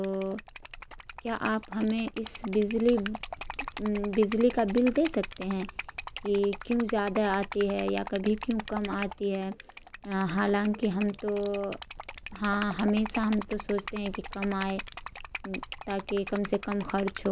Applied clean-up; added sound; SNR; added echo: none; Liquid; 11 dB; none.